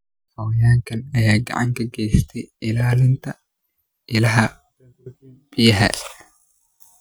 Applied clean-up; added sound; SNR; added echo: none; none; none; none.